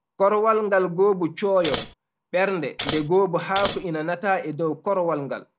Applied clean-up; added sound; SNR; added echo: none; Scissors; -2 dB; none.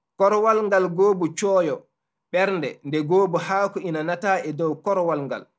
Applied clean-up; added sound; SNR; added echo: none; none; none; none.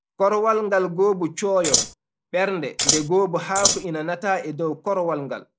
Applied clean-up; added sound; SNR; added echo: neural mask model Resemble Enhance denoiser.